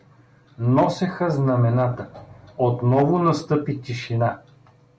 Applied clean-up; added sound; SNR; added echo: none; none; none; none.